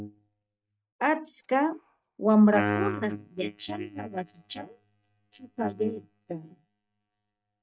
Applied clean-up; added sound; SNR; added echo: neural mask model DeepFilterNet 3.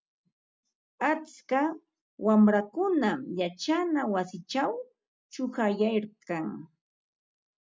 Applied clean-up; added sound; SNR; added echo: none; none; none; none.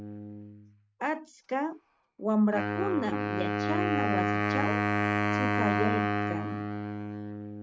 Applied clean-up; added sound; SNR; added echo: neural mask model RNNoise.